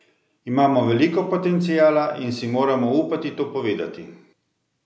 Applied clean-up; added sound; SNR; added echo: none; none; none; none.